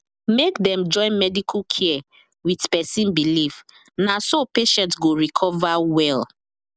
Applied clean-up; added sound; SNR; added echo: none; none; none; none.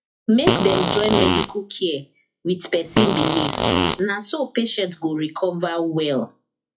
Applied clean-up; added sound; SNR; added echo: classical method WPE with log-MMSE.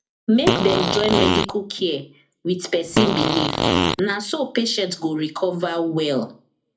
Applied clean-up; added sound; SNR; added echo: none; Fart; -2 dB; reverberation time 0.3 s.